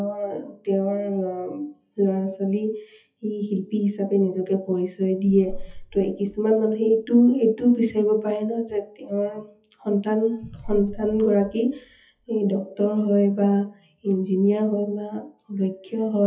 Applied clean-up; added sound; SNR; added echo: classical method WPE with log-MMSE.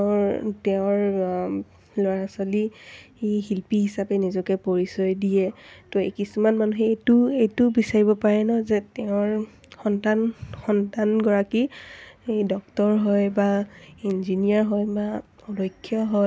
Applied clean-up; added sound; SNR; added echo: none; none; none; none.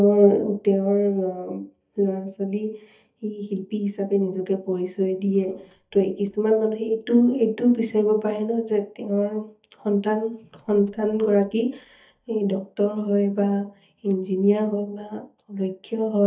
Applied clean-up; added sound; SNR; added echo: neural mask model DeepFilterNet 3.